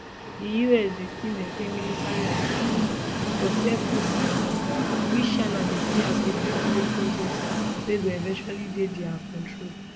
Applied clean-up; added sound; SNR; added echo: none; Train; -3 dB; none.